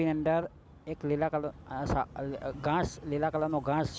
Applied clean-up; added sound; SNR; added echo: none; none; none; none.